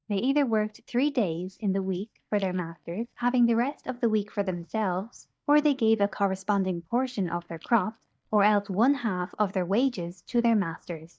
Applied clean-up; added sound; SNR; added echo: neural mask model DeepFilterNet 3.